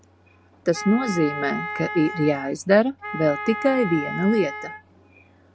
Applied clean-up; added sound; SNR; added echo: none; Wind instrument, woodwind instrument; 9 dB; none.